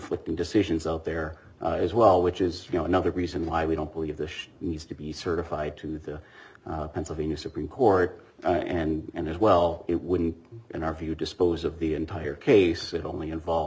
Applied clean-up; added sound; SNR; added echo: none; none; none; none.